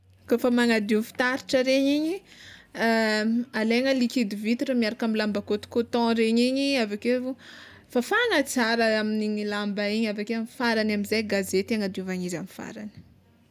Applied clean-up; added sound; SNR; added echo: none; none; none; none.